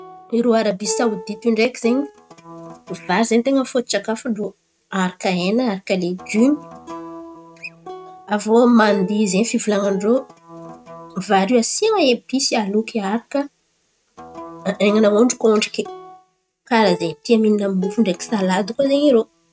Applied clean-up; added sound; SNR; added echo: neural mask model RNNoise.